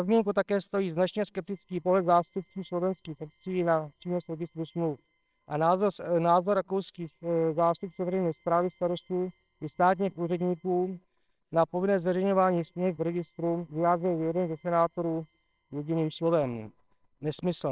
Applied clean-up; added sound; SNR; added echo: neural separator model SepFormer WHAMR!.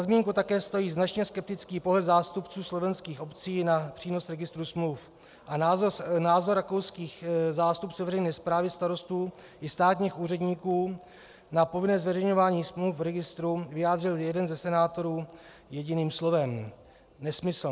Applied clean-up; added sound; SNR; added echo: none; none; none; none.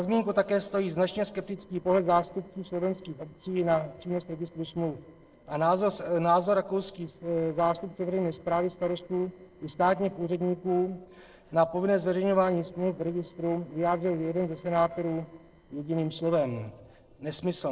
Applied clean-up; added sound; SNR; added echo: neural separator model SepFormer DNS4.